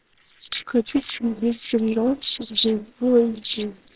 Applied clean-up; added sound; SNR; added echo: neural separator model SepFormer WHAMR!.